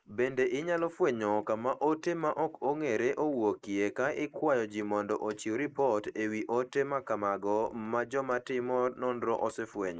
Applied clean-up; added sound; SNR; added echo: neural mask model Resemble Enhance denoiser.